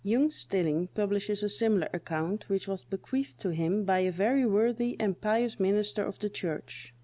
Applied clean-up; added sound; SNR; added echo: none; none; none; none.